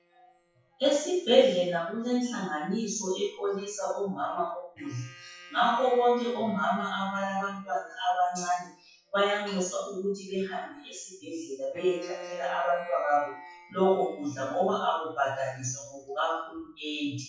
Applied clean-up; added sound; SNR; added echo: classical method WPE with log-MMSE.